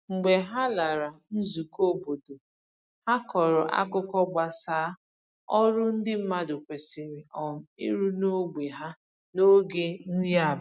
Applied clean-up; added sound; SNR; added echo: none; none; none; none.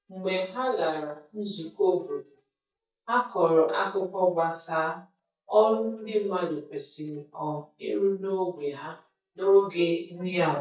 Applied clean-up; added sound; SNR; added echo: neural mask model DeepFilterNet 3.